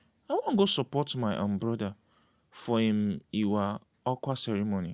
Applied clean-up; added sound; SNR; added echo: none; none; none; none.